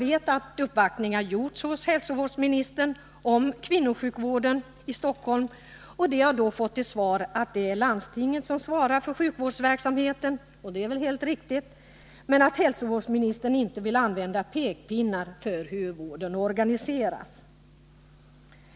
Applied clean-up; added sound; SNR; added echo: none; none; none; none.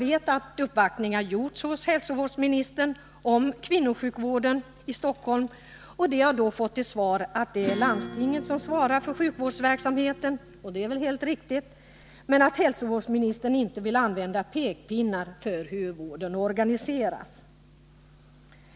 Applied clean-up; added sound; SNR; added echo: none; Acoustic guitar / Strum; 11 dB; none.